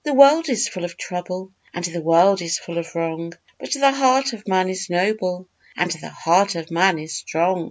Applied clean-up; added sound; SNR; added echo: none; none; none; none.